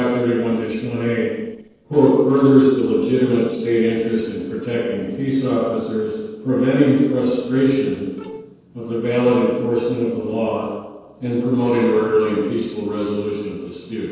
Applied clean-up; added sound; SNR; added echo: neural separator model SepFormer DNS4.